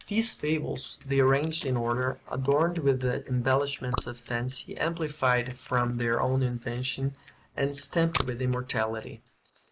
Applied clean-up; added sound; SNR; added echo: neural mask model Resemble Enhance denoiser.